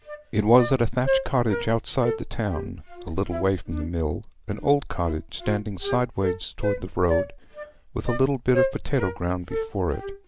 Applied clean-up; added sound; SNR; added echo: none; Wind instrument, woodwind instrument; 7 dB; none.